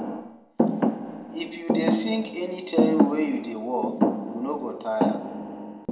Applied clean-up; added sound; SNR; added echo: none; Thump, thud; -3 dB; reverberation time 0.7 s.